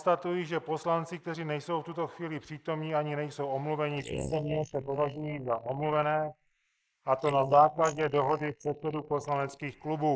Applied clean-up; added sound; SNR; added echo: neural mask model Resemble Enhance denoiser.